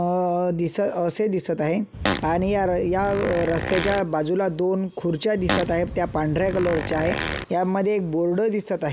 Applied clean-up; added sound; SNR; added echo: none; Fart; 5 dB; none.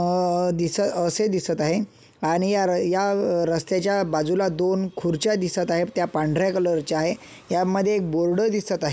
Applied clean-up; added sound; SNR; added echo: none; none; none; none.